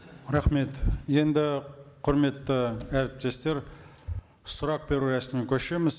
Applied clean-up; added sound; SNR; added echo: none; none; none; none.